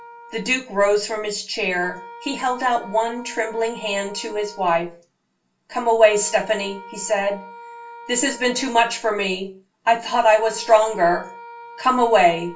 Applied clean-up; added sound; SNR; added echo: none; Wind instrument, woodwind instrument; 19 dB; reverberation time 0.3 s.